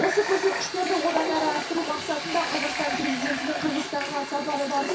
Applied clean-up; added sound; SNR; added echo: none; Water tap, faucet; 3 dB; reverberation time 0.3 s.